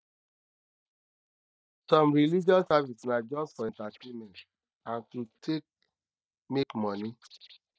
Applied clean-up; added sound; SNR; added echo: neural mask model DeepFilterNet 3.